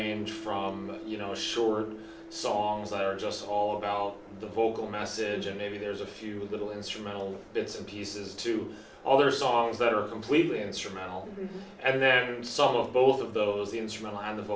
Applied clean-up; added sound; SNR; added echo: none; Piano; 20 dB; none.